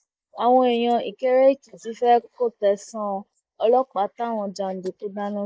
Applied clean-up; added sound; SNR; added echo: neural mask model Resemble Enhance denoiser.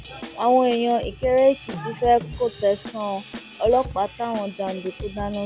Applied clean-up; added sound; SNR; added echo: none; Drum / Drum kit; 15 dB; none.